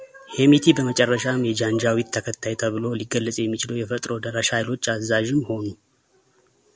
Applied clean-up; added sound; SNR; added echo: none; none; none; none.